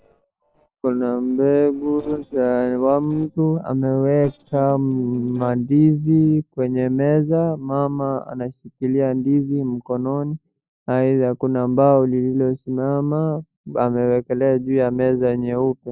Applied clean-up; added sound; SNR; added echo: neural separator model SepFormer DNS4.